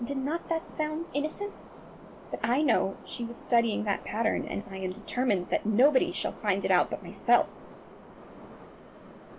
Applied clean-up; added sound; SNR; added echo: none; Subway, metro, underground; 17 dB; none.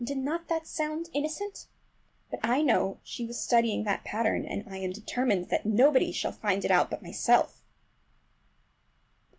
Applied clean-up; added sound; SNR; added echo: none; none; none; none.